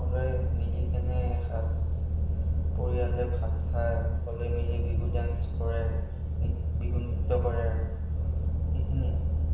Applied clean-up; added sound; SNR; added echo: none; none; none; reverberation time 1.0 s.